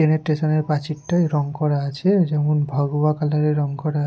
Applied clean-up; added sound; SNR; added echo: none; none; none; none.